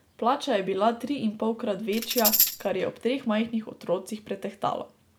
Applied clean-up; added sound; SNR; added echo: none; Tambourine; -2 dB; none.